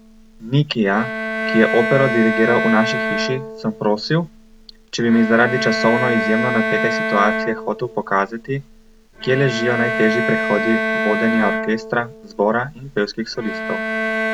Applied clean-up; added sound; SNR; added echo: none; Bowed string instrument; 3 dB; none.